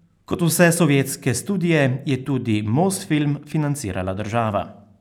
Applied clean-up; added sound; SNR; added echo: none; none; none; none.